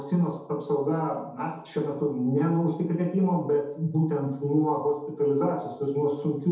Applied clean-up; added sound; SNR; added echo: none; none; none; reverberation time 0.8 s.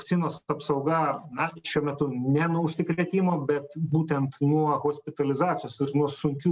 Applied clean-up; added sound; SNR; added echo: none; none; none; none.